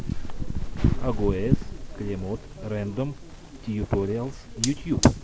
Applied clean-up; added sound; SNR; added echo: none; Fire; 1 dB; none.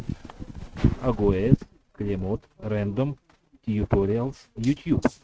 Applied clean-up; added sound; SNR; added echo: neural mask model RNNoise.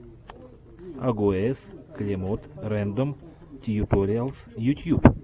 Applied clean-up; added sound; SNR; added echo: none; none; none; none.